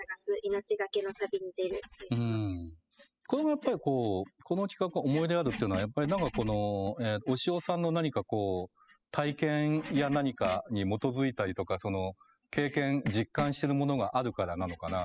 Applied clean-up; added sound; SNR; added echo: classical method spectral subtraction.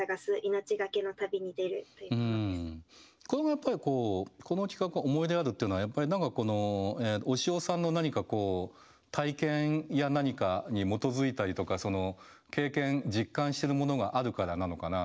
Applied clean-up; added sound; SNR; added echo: none; none; none; none.